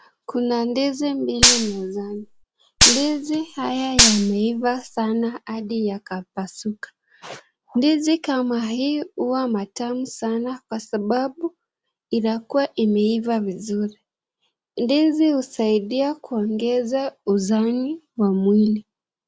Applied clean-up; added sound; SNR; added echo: none; Gunshot, gunfire; -2 dB; none.